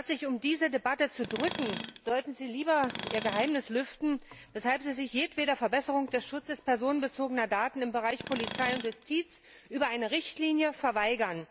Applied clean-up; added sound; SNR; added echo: none; Tools; 10 dB; none.